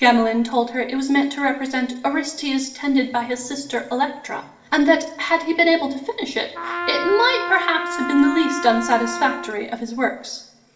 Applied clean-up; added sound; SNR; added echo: none; Trumpet; 7 dB; reverberation time 0.8 s.